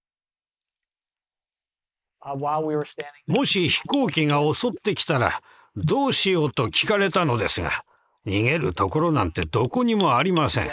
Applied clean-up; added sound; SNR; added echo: neural mask model Resemble Enhance denoiser.